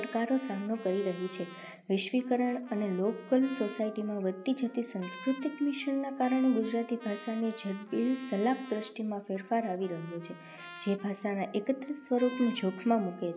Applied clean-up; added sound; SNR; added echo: none; Trumpet; 19 dB; none.